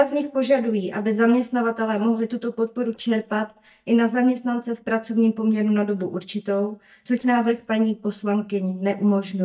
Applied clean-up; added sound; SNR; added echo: neural mask model DeepFilterNet 3.